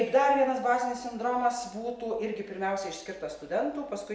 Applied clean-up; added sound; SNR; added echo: none; none; none; none.